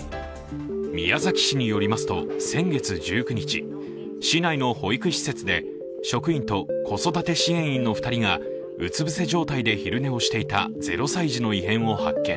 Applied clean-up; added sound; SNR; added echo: none; none; none; none.